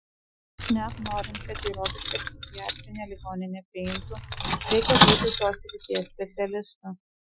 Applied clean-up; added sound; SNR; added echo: classical method Wiener filter.